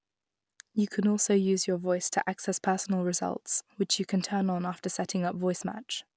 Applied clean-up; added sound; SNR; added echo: none; none; none; none.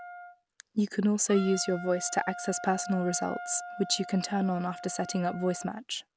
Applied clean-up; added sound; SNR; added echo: none; Wind instrument, woodwind instrument; 12 dB; none.